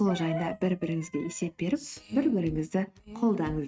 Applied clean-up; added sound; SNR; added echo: neural mask model RNNoise.